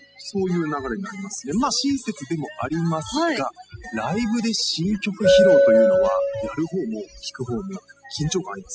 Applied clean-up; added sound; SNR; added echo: classical method spectral subtraction.